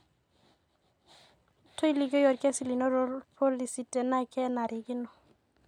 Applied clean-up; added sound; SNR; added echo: none; none; none; none.